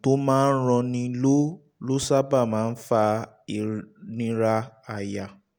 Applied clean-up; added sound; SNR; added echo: none; none; none; none.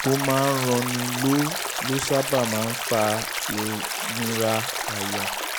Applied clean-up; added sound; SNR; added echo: none; Stream; 3 dB; none.